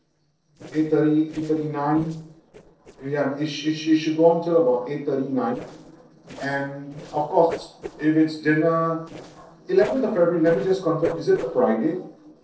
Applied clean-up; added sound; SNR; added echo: neural separator model SepFormer DNS4.